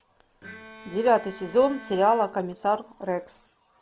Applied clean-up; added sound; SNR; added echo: none; Bowed string instrument; 20 dB; none.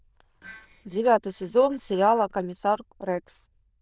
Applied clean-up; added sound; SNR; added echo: neural diffusion model UNIVERSE++.